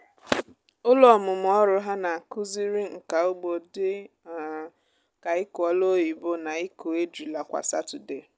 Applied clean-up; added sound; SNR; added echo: none; none; none; none.